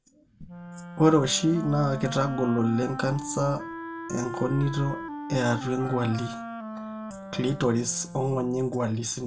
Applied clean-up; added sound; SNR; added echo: none; Wind instrument, woodwind instrument; 11 dB; reverberation time 0.2 s.